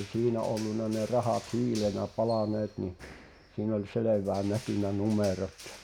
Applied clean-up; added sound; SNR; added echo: none; Crushing; 19 dB; none.